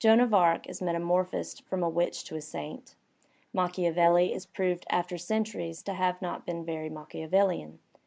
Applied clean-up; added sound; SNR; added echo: neural mask model Resemble Enhance denoiser.